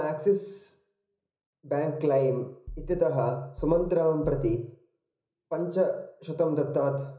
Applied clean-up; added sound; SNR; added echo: none; Bass drum; 11 dB; reverberation time 0.5 s.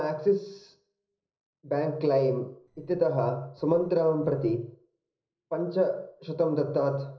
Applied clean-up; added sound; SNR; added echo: neural separator model SepFormer DNS4.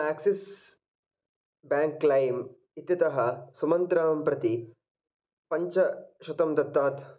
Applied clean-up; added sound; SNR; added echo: none; none; none; none.